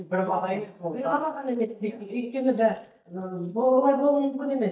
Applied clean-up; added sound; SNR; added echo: neural mask model DeepFilterNet 3.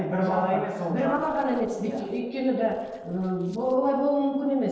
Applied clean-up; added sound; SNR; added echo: neural separator model SepFormer DNS4.